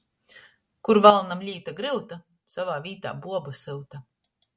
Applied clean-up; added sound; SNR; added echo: none; none; none; none.